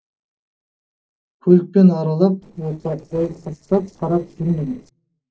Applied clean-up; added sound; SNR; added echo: neural separator model SepFormer DNS4.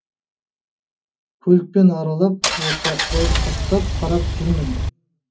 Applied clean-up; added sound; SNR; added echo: none; Engine; 0 dB; reverberation time 0.3 s.